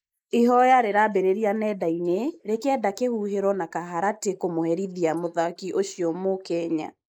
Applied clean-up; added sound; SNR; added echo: neural mask model Resemble Enhance denoiser.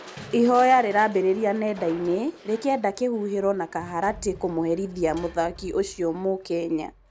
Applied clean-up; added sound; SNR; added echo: none; Crushing; 20 dB; none.